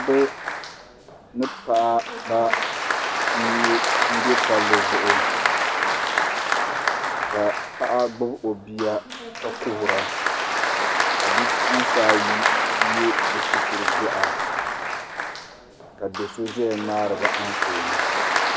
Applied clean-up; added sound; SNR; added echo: none; Applause; -4 dB; none.